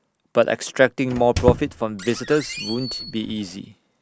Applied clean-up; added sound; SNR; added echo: none; Squeak; 7 dB; none.